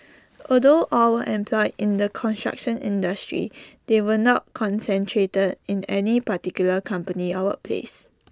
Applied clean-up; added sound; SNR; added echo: none; none; none; none.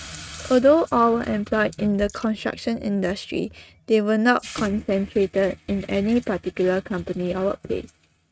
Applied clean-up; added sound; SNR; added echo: neural mask model RNNoise.